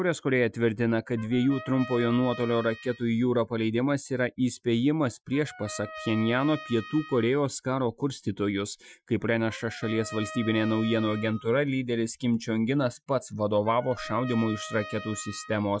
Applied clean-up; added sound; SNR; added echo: classical method Wiener filter.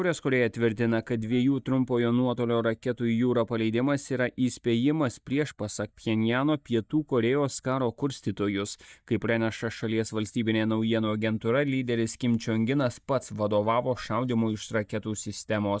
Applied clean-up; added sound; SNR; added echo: neural mask model DeepFilterNet 3.